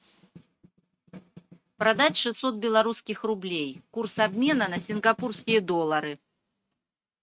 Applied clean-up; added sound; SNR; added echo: neural mask model RNNoise.